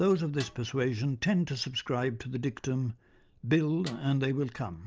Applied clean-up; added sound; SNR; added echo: none; Snare drum; 20 dB; none.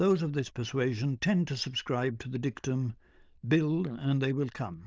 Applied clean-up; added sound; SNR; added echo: neural diffusion model UNIVERSE++.